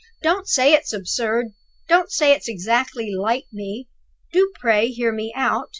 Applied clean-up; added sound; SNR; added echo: none; none; none; none.